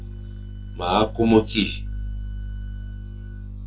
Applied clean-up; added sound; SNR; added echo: neural separator model SepFormer DNS4.